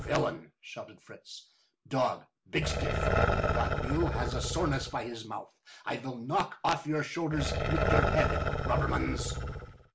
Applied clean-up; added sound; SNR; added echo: none; Growling; -1 dB; none.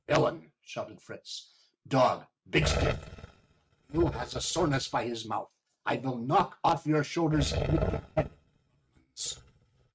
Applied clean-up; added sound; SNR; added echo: neural mask model RNNoise.